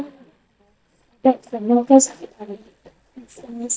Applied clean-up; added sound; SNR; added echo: neural mask model DeepFilterNet 3.